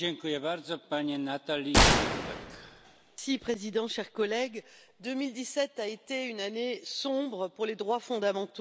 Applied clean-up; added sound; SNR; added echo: none; Gunshot, gunfire; -3 dB; none.